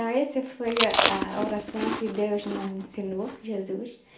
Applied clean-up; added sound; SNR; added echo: none; Chewing, mastication; 1 dB; reverberation time 0.4 s.